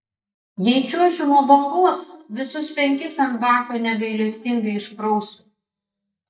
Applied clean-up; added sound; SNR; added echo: neural mask model DeepFilterNet 3.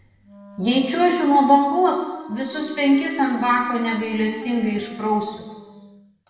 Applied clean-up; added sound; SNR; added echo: none; Wind instrument, woodwind instrument; 19 dB; reverberation time 1.3 s.